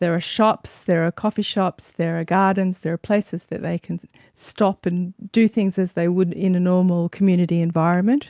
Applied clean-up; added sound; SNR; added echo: none; none; none; none.